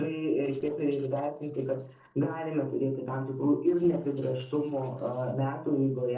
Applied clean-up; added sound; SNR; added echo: neural separator model SepFormer DNS4.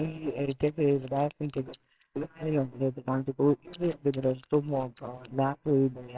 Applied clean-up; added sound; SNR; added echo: neural separator model SepFormer WHAMR!.